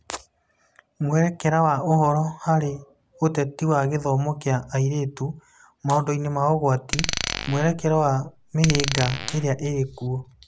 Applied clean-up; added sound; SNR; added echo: none; Glass; 7 dB; none.